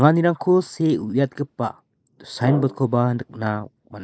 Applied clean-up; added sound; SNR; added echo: neural mask model Resemble Enhance denoiser.